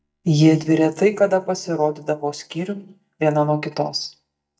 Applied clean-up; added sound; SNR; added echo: neural mask model DeepFilterNet 3.